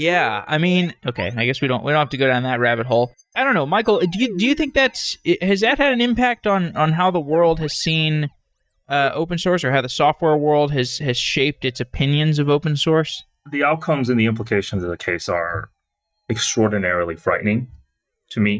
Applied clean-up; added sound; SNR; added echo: neural mask model DeepFilterNet 3.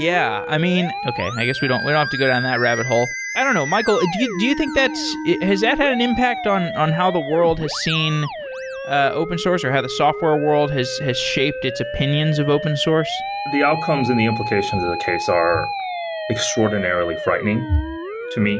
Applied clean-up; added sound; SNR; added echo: none; Musical instrument; 7 dB; none.